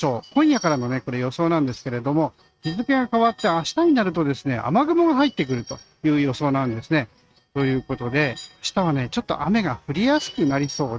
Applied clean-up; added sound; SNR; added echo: neural mask model RNNoise.